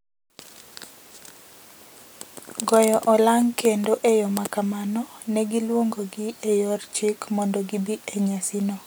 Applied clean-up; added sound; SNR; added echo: none; none; none; none.